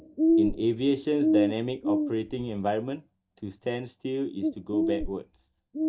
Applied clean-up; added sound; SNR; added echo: neural mask model DeepFilterNet 3.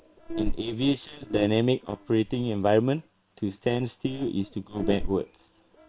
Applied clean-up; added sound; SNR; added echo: neural separator model SepFormer WHAM!.